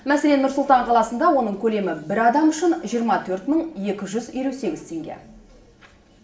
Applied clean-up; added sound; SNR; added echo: none; none; none; reverberation time 0.7 s.